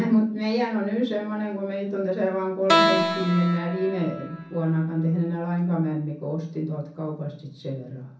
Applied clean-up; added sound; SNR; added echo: none; Keyboard (musical); 1 dB; reverberation time 0.6 s.